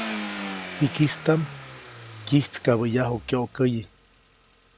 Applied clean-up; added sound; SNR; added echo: none; Car; 11 dB; none.